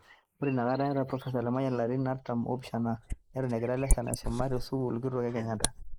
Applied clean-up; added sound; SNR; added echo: neural mask model Resemble Enhance denoiser.